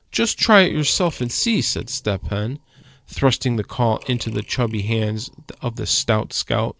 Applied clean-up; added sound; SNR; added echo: neural separator model SepFormer DNS4.